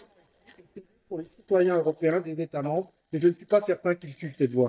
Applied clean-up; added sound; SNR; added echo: neural mask model DeepFilterNet 3.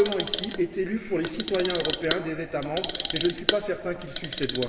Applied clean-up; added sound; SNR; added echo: none; Clock; 4 dB; reverberation time 2.1 s.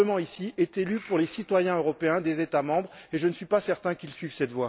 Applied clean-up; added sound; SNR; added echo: none; none; none; none.